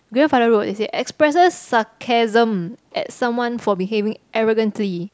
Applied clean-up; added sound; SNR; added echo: none; none; none; none.